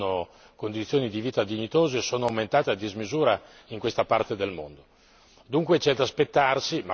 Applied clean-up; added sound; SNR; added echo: none; none; none; none.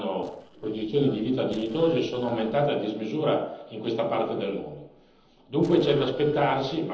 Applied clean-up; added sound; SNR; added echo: neural separator model SepFormer DNS4.